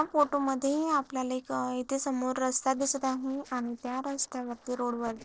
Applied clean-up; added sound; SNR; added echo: neural separator model SepFormer DNS4.